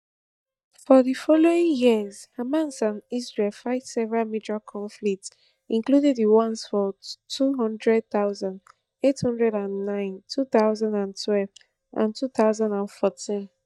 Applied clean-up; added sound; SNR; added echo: neural mask model DeepFilterNet 3.